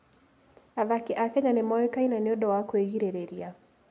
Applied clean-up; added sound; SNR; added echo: none; none; none; none.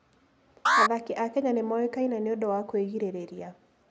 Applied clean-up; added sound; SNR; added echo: none; Alarm; -1 dB; none.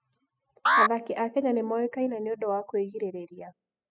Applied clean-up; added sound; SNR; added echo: classical method spectral subtraction.